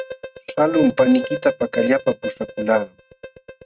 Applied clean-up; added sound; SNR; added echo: neural mask model RNNoise.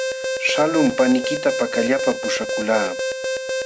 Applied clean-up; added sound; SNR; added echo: none; Alarm; 3 dB; none.